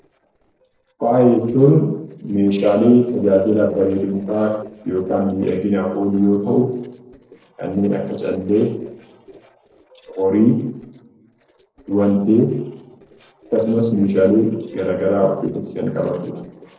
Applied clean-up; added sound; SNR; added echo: neural separator model SepFormer DNS4.